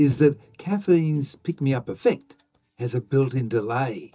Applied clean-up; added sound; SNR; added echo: neural mask model DeepFilterNet 3.